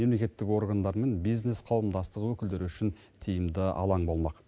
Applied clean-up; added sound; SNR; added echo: none; none; none; none.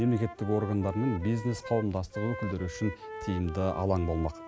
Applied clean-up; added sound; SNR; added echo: none; Wind instrument, woodwind instrument; 12 dB; none.